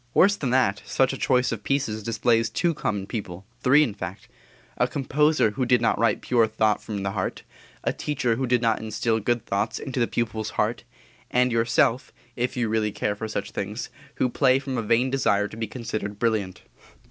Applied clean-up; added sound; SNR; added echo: none; none; none; none.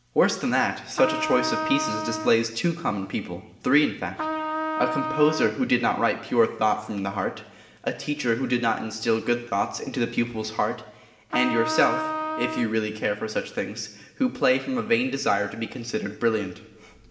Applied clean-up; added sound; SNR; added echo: none; Trumpet; 4 dB; reverberation time 0.9 s.